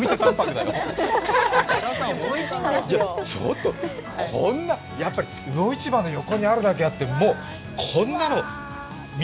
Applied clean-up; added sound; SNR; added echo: none; none; none; none.